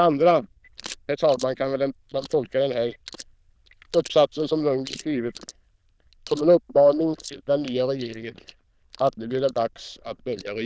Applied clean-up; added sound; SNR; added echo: neural diffusion model UNIVERSE++.